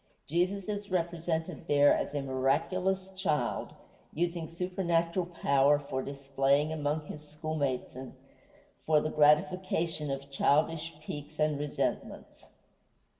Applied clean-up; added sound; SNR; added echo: none; none; none; reverberation time 1.2 s.